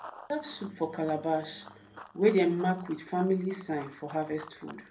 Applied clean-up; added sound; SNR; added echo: none; Run; 20 dB; reverberation time 0.3 s.